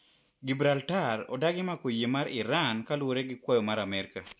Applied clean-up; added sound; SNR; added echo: none; none; none; none.